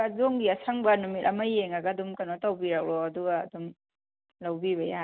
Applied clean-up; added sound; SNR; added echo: none; none; none; none.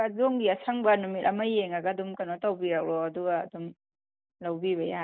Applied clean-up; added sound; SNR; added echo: neural mask model Resemble Enhance denoiser.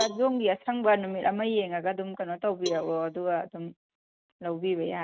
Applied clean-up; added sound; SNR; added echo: neural mask model RNNoise.